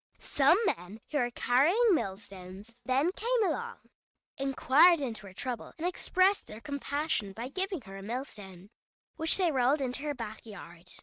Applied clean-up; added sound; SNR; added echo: neural mask model RNNoise.